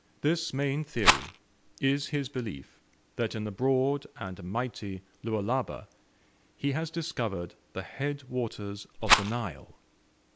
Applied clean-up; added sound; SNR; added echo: none; Rattle; -5 dB; none.